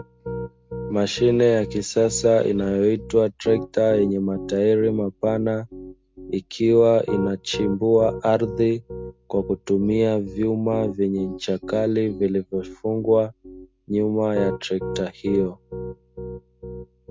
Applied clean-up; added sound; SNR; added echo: none; Piano; 13 dB; none.